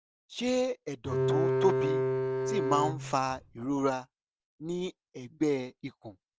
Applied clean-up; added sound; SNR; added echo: none; Bowed string instrument; -4 dB; none.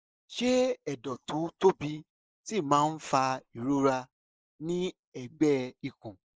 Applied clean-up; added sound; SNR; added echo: neural mask model Resemble Enhance denoiser.